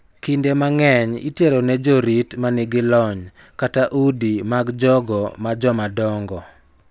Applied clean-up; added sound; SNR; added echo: none; none; none; none.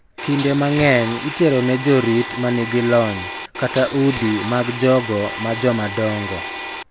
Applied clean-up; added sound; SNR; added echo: none; Domestic sounds, home sounds; 10 dB; none.